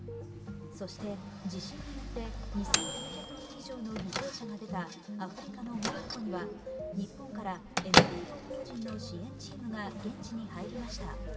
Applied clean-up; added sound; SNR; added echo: none; Microwave oven / Bell; -4 dB; reverberation time 2.4 s.